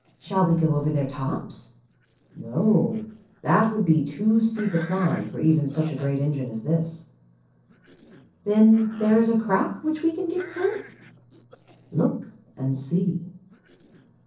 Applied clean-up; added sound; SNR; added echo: neural separator model SepFormer DNS4.